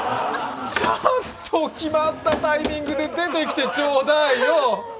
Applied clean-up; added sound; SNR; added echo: none; none; none; none.